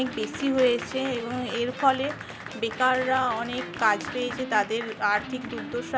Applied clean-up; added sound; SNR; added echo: none; Electric guitar + Applause / Crowd; 11 dB; none.